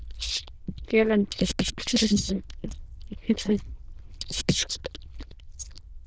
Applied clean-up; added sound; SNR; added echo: neural diffusion model UNIVERSE++.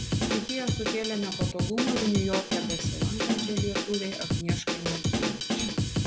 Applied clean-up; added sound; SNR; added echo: none; Drum kit; -4 dB; none.